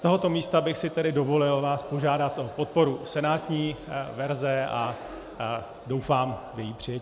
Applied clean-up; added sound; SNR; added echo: none; none; none; none.